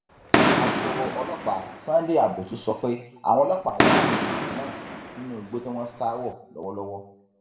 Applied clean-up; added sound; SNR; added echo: none; Fireworks; -2 dB; reverberation time 0.7 s.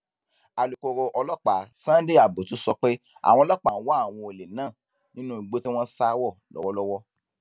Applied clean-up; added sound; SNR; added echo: none; none; none; none.